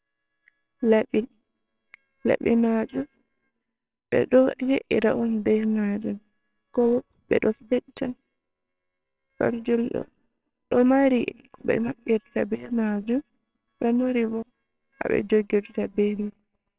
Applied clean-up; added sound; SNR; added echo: neural separator model SepFormer WHAMR!.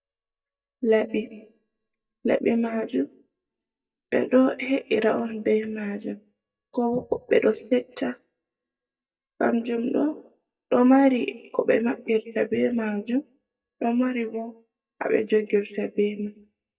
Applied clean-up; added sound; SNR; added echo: neural mask model DeepFilterNet 3.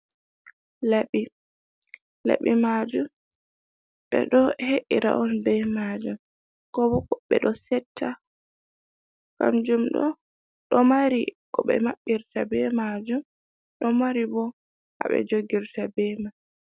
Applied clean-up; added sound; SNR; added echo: none; none; none; none.